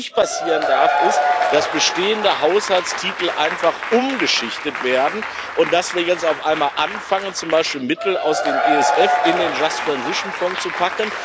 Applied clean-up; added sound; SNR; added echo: none; Applause / Crowd / Cheering; 2 dB; none.